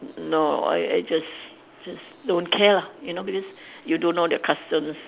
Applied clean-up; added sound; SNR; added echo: none; none; none; none.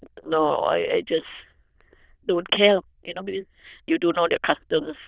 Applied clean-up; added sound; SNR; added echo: neural diffusion model UNIVERSE++.